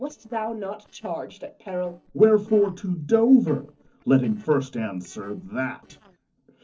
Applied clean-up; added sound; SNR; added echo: neural separator model SepFormer DNS4.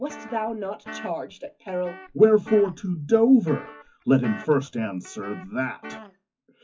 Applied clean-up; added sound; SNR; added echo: classical method WPE with log-MMSE.